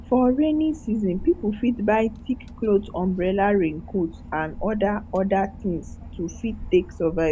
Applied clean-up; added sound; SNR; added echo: none; Engine / Boat, Water vehicle; 15 dB; none.